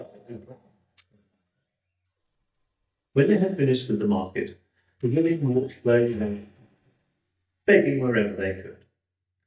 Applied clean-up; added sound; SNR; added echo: neural mask model DeepFilterNet 3.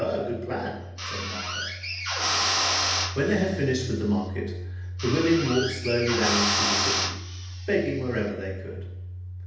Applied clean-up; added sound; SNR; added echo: none; Drill; 2 dB; reverberation time 0.8 s.